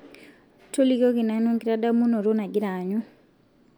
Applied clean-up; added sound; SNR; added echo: none; none; none; none.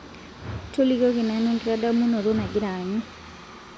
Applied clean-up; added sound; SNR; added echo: none; Whoosh, swoosh, swish + Aircraft; 14 dB; none.